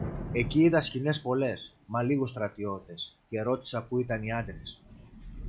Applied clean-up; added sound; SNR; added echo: none; Thunder / Rain; 13 dB; none.